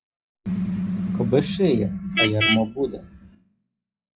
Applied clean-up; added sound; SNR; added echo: classical method WPE with log-MMSE.